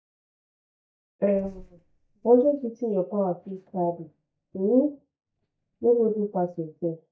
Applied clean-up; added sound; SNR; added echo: neural mask model DeepFilterNet 3.